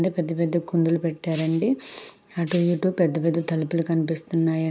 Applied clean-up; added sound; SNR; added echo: none; Rattle (instrument); 7 dB; none.